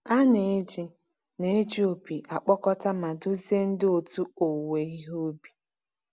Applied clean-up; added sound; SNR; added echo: none; none; none; none.